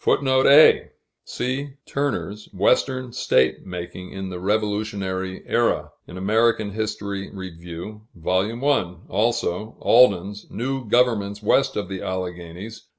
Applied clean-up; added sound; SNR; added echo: none; none; none; none.